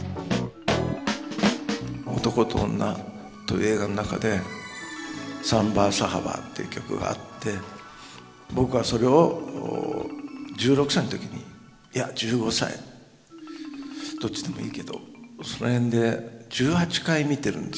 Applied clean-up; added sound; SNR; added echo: none; Marimba, xylophone; 15 dB; none.